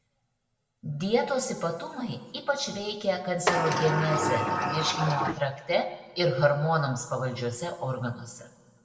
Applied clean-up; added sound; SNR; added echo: none; Sliding door; 0 dB; reverberation time 1.4 s.